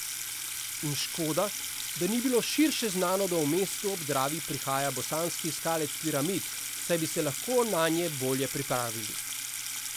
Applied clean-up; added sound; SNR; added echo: none; Sink (filling or washing) / Water tap, faucet; 5 dB; none.